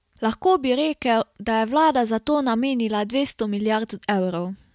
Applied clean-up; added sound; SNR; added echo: none; none; none; none.